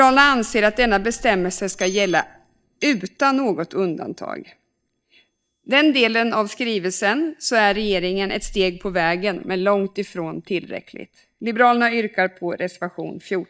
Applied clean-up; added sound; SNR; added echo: neural mask model DeepFilterNet 3.